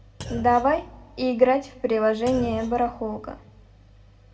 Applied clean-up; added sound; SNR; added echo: none; Thump, thud; 15 dB; reverberation time 0.5 s.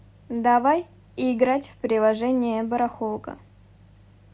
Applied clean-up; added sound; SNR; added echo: none; none; none; none.